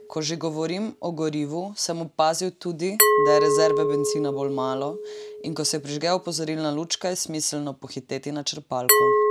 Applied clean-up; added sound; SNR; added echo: none; Glass; -1 dB; none.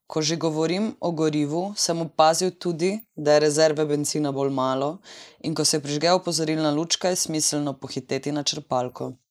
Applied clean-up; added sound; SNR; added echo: neural mask model Resemble Enhance denoiser.